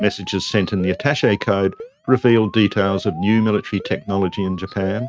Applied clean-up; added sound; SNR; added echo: neural mask model RNNoise.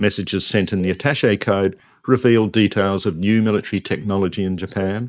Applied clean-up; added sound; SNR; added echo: neural mask model Resemble Enhance denoiser.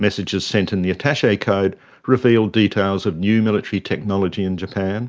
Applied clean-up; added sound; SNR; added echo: none; none; none; none.